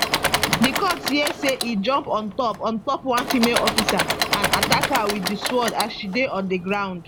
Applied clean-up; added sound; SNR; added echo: none; Engine / Mechanisms; 2 dB; none.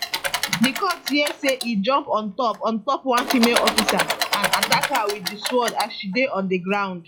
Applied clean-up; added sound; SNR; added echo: classical method log-MMSE.